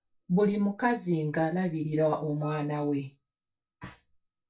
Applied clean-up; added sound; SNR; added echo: neural mask model DeepFilterNet 3.